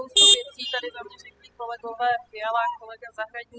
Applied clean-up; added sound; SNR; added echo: classical method spectral subtraction.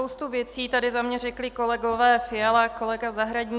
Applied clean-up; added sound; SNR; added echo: none; none; none; none.